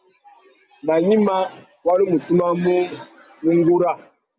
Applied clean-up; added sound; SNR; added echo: none; none; none; none.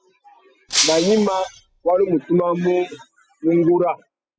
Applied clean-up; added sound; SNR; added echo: classical method spectral subtraction.